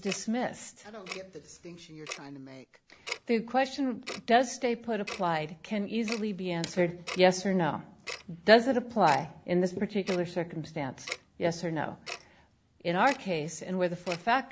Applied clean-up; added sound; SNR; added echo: none; Tick-tock; 16 dB; none.